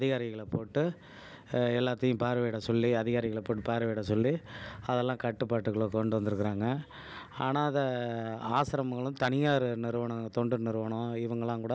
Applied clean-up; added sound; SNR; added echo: none; none; none; none.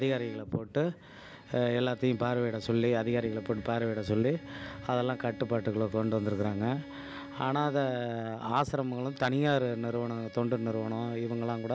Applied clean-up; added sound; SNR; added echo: none; Bowed string instrument; 17 dB; none.